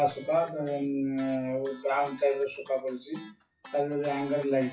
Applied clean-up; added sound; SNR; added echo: classical method WPE with log-MMSE.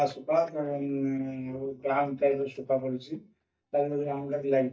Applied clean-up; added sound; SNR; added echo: neural mask model DeepFilterNet 3.